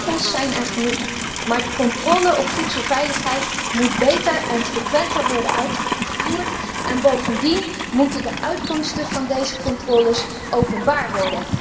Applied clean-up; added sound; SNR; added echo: none; Livestock, farm animals, working animals; 3 dB; reverberation time 1.9 s.